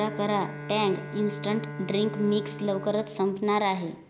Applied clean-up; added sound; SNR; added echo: none; Bowed string instrument; 11 dB; none.